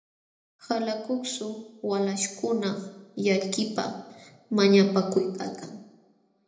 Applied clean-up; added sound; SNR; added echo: none; none; none; reverberation time 0.8 s.